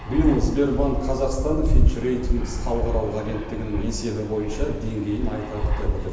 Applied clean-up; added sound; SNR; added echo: none; Fixed-wing aircraft, airplane; -2 dB; reverberation time 1.0 s.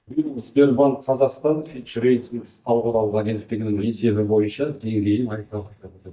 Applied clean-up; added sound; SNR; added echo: neural mask model DeepFilterNet 3.